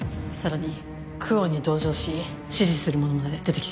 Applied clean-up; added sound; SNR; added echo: none; none; none; none.